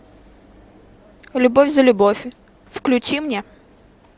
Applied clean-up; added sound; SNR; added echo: none; none; none; none.